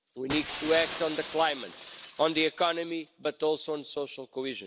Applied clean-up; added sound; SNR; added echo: none; Shatter; 13 dB; none.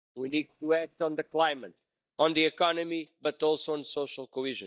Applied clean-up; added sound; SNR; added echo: neural mask model DeepFilterNet 3.